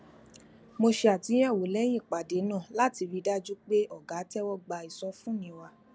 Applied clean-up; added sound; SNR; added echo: none; none; none; none.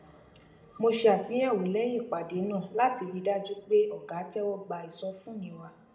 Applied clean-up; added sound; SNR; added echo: none; none; none; reverberation time 0.7 s.